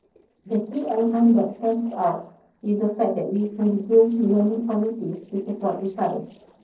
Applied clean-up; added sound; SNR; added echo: neural separator model SepFormer DNS4.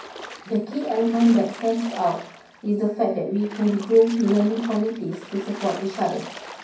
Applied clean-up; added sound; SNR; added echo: none; Splash, splatter; 17 dB; reverberation time 0.6 s.